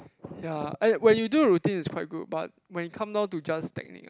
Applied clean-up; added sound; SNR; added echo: none; none; none; none.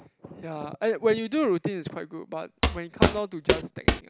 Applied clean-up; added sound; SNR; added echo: none; Walk, footsteps; -4 dB; none.